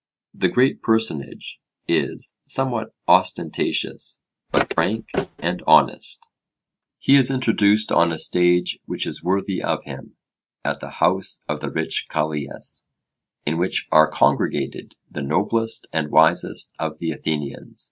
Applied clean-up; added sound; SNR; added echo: neural mask model RNNoise.